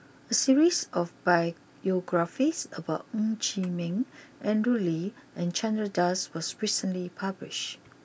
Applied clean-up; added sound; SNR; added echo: none; none; none; none.